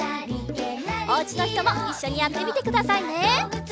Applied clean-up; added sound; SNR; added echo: none; none; none; none.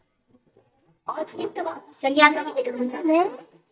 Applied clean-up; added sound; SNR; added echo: neural mask model DeepFilterNet 3.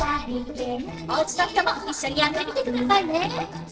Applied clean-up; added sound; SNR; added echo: neural separator model SepFormer DNS4.